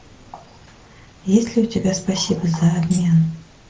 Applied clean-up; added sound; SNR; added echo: none; Tambourine; 20 dB; none.